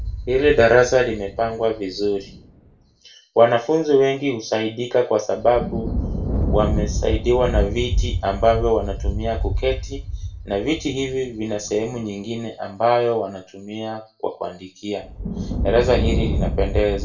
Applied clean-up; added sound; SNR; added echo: none; Thunder; 5 dB; reverberation time 0.3 s.